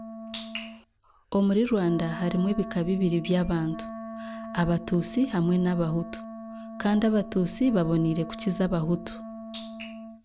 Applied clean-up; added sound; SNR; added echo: none; Wind instrument, woodwind instrument; 13 dB; none.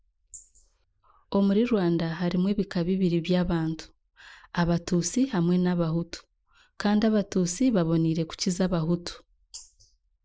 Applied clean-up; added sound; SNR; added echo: neural mask model Resemble Enhance denoiser.